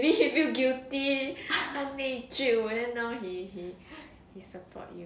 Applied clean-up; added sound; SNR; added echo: none; none; none; none.